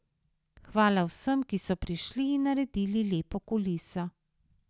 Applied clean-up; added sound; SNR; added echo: none; none; none; none.